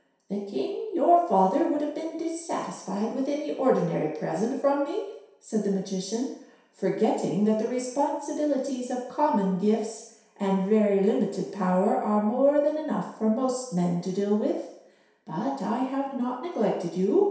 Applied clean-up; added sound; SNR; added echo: none; none; none; reverberation time 0.7 s.